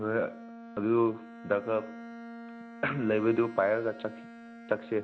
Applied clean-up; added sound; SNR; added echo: none; Bowed string instrument; 15 dB; none.